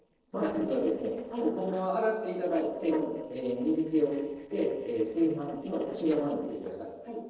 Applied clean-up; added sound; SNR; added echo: neural separator model SepFormer DNS4.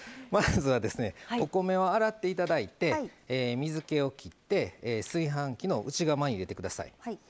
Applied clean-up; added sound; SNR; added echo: none; none; none; none.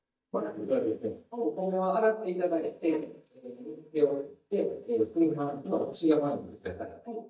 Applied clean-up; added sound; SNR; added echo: neural mask model DeepFilterNet 3.